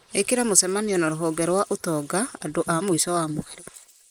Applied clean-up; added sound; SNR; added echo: neural mask model Resemble Enhance denoiser.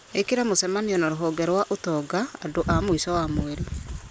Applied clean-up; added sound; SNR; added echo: none; none; none; none.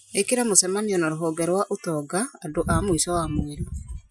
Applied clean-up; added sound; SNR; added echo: classical method Wiener filter.